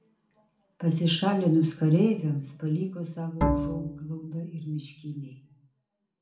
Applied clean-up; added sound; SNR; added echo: none; Bowed string instrument; 2 dB; reverberation time 0.4 s.